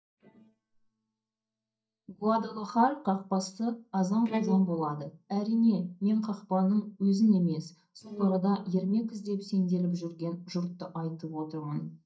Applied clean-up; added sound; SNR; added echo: neural mask model DeepFilterNet 3.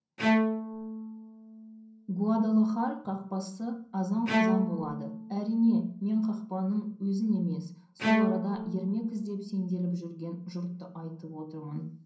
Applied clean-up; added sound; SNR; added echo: none; Bowed string instrument; 2 dB; reverberation time 0.6 s.